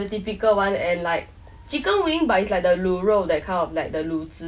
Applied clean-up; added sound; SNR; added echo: none; none; none; none.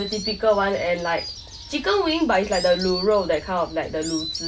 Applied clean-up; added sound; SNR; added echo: none; Insect; 12 dB; none.